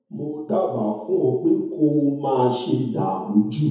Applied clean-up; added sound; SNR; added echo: none; none; none; reverberation time 1.0 s.